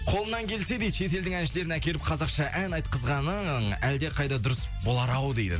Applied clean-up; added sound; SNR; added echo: none; none; none; none.